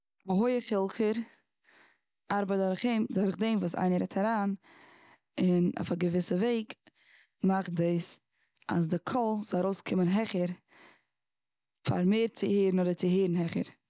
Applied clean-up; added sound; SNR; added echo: none; none; none; none.